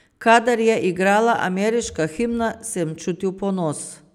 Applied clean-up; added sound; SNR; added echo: none; none; none; none.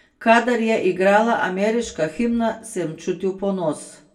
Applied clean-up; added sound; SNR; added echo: none; none; none; reverberation time 0.2 s.